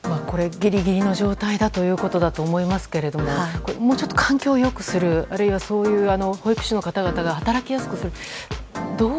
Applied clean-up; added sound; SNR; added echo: none; none; none; none.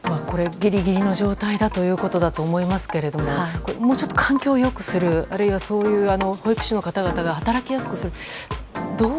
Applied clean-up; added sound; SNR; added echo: none; Wind chime; 17 dB; none.